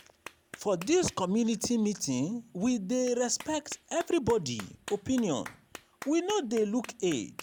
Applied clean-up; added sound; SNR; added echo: none; Clapping; 19 dB; none.